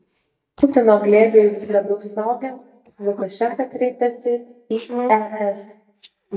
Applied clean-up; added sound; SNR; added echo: neural mask model DeepFilterNet 3.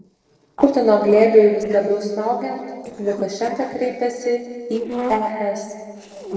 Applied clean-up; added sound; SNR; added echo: neural separator model SepFormer DNS4.